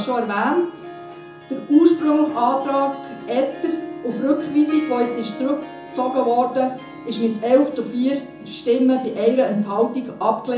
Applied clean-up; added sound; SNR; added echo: none; Harp; 16 dB; reverberation time 0.6 s.